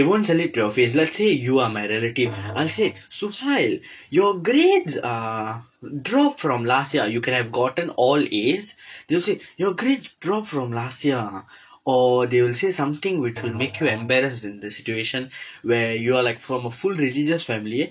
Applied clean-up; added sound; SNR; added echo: neural mask model DeepFilterNet 3.